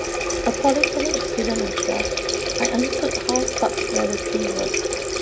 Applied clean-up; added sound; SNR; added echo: none; Water tap, faucet; -3 dB; none.